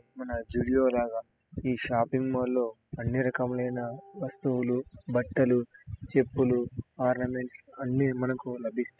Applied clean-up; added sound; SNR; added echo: classical method spectral subtraction.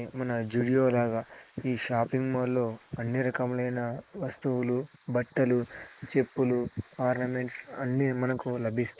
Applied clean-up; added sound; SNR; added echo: neural mask model Resemble Enhance denoiser.